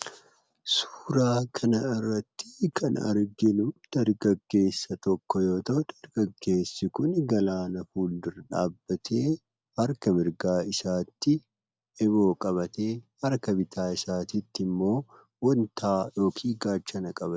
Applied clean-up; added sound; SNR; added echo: none; none; none; none.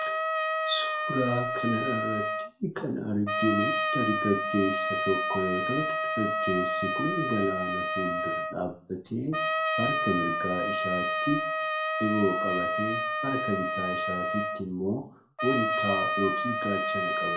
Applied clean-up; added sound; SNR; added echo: none; Trumpet; -2 dB; reverberation time 0.3 s.